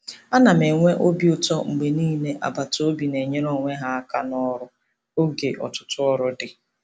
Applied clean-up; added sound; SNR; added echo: none; none; none; none.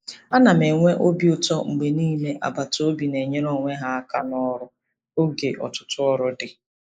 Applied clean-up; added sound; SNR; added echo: neural mask model Resemble Enhance denoiser.